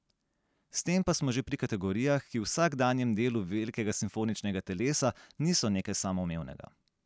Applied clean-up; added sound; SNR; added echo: none; none; none; none.